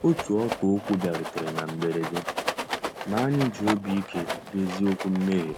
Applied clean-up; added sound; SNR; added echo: none; Rattle; 7 dB; none.